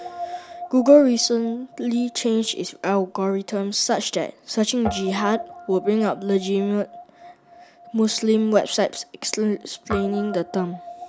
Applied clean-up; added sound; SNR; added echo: none; Guitar; 15 dB; none.